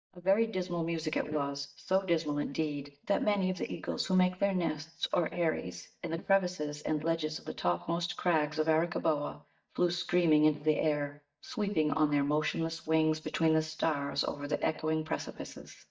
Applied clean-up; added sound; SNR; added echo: neural mask model DeepFilterNet 3.